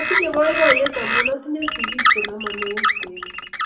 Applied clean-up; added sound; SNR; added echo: none; Bird; -3 dB; reverberation time 0.8 s.